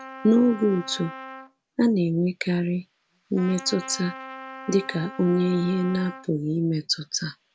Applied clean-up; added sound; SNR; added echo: none; Trumpet; 16 dB; none.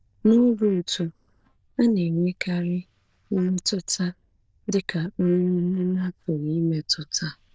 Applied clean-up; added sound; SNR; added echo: neural diffusion model UNIVERSE++.